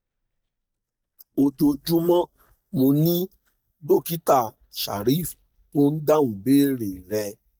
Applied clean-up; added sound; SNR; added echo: neural mask model DeepFilterNet 3.